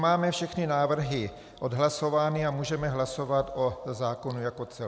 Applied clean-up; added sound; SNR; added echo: none; none; none; none.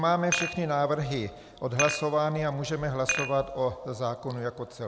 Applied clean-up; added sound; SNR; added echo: none; Dishes, pots, and pans; 7 dB; none.